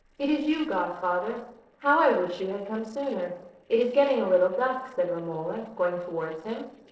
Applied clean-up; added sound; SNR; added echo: neural separator model SepFormer DNS4.